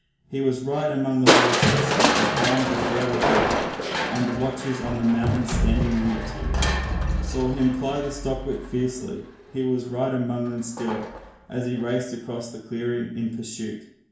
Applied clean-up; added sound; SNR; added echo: none; Crushing; -1 dB; reverberation time 0.6 s.